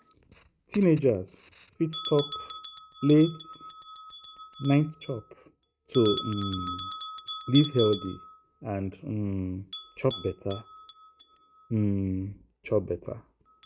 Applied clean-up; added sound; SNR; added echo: neural mask model RNNoise.